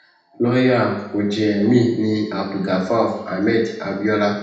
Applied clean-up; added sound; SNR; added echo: none; none; none; reverberation time 0.9 s.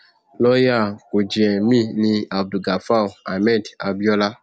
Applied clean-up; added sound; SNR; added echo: none; none; none; none.